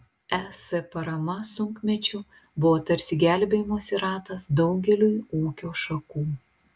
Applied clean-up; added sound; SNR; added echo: none; none; none; none.